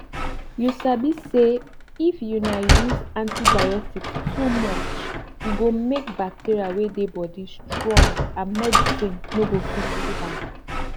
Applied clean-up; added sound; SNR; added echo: none; Sliding door; 0 dB; none.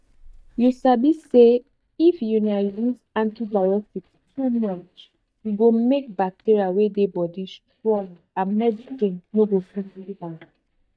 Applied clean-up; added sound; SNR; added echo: neural mask model DeepFilterNet 3.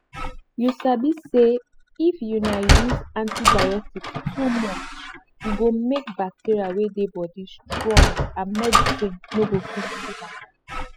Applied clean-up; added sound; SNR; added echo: classical method spectral subtraction.